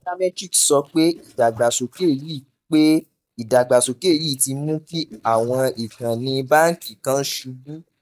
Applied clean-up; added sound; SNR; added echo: neural mask model DeepFilterNet 3.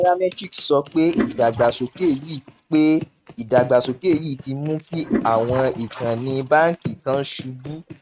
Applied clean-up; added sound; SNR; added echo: neural mask model RNNoise.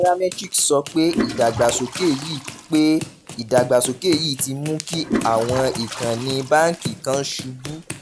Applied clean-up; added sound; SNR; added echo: none; Run + Toilet flush; 9 dB; none.